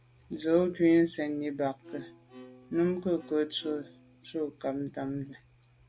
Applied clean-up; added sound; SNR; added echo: none; Bowed string instrument; 20 dB; none.